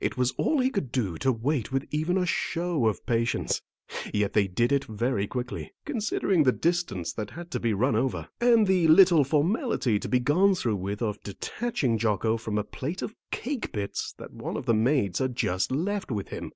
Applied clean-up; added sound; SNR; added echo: none; none; none; none.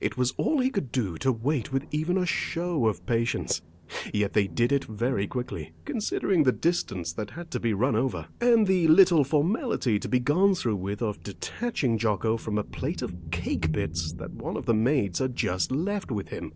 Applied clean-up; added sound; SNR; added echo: none; Thunder; 15 dB; none.